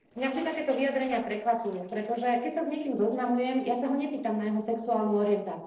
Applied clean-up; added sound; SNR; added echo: neural separator model SepFormer DNS4.